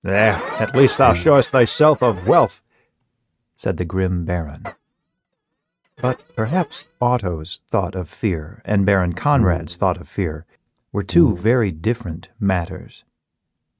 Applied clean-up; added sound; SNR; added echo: neural mask model RNNoise.